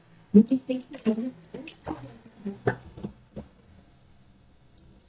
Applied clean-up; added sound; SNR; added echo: neural mask model DeepFilterNet 3.